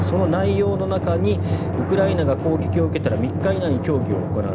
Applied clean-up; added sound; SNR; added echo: none; Drum; 1 dB; none.